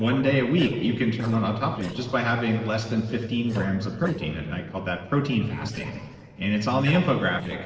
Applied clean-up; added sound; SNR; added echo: neural separator model SepFormer DNS4.